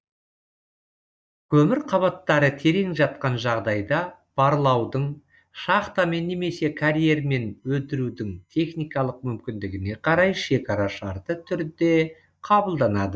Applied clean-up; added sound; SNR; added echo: neural mask model DeepFilterNet 3.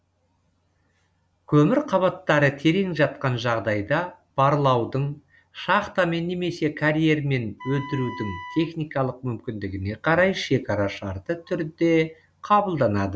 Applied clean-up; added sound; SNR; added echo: none; Wind instrument, woodwind instrument; 15 dB; none.